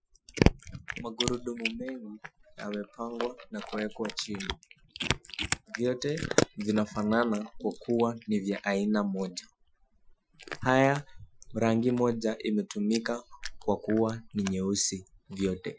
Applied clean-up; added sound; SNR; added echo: classical method Wiener filter.